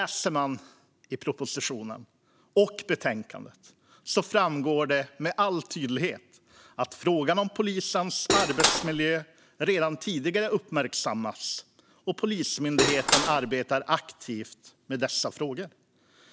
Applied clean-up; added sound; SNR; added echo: none; Cutlery, silverware / Dishes, pots, and pans; -3 dB; none.